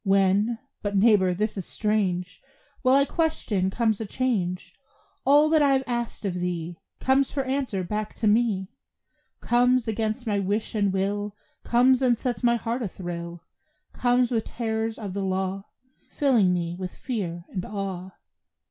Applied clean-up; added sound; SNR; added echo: none; none; none; none.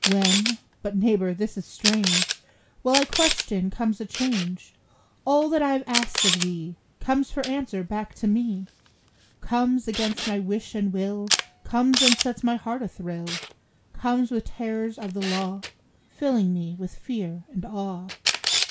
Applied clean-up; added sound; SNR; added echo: none; Camera; 4 dB; none.